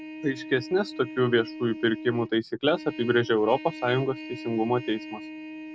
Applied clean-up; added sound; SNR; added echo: none; Trumpet; 13 dB; none.